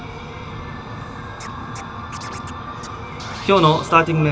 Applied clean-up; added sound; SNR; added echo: none; Scratching (performance technique); 18 dB; reverberation time 2.7 s.